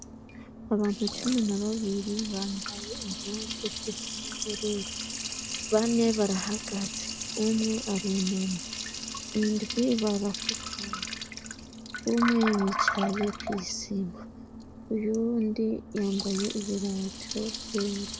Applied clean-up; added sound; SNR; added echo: none; Liquid; 6 dB; none.